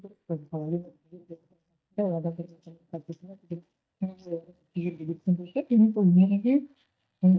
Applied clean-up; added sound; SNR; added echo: neural mask model DeepFilterNet 3.